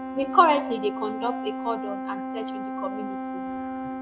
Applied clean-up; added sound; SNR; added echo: none; Brass instrument; 5 dB; none.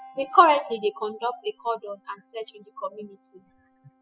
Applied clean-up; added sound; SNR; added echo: classical method spectral subtraction.